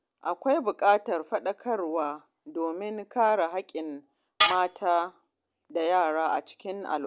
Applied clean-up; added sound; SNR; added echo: none; Tools; -2 dB; none.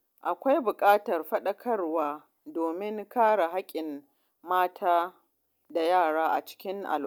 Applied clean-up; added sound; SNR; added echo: none; none; none; none.